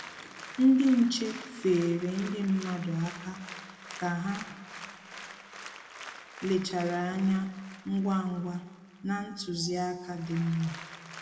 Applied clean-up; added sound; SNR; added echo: none; Applause; 16 dB; reverberation time 1.6 s.